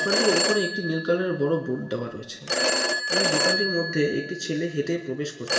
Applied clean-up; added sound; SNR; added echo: none; Telephone; 0 dB; reverberation time 0.9 s.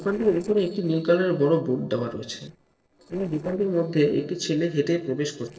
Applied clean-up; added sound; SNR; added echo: neural separator model SepFormer DNS4.